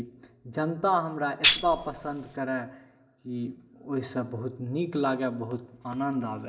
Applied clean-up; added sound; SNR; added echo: none; Tambourine; -3 dB; reverberation time 0.6 s.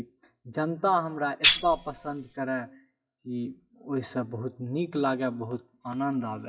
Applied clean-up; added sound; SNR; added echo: classical method WPE with log-MMSE.